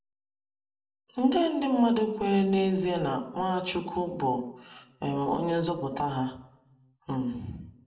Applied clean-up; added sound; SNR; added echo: none; none; none; reverberation time 0.5 s.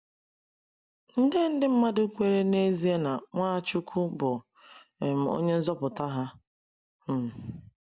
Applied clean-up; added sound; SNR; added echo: none; none; none; none.